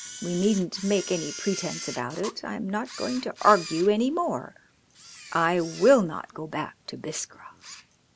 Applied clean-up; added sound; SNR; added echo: none; Camera; 15 dB; none.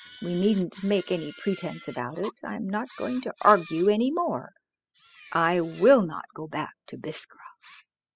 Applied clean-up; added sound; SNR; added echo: classical method spectral subtraction.